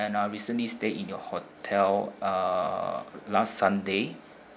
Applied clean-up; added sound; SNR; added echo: none; none; none; none.